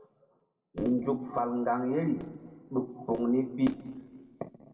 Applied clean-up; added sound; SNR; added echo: none; none; none; reverberation time 1.6 s.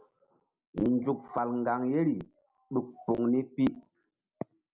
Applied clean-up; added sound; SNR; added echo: none; none; none; none.